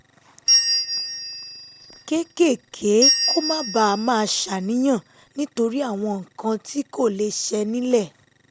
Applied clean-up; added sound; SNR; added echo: none; Bell; 1 dB; none.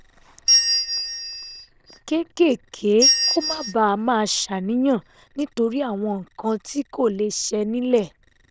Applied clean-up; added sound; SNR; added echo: neural diffusion model UNIVERSE++.